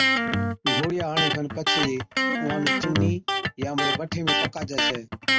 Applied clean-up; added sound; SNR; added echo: none; Electric guitar; -5 dB; none.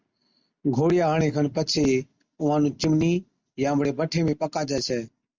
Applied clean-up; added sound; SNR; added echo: none; none; none; none.